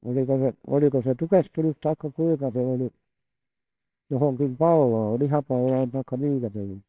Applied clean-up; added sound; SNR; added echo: neural separator model SepFormer WHAMR!.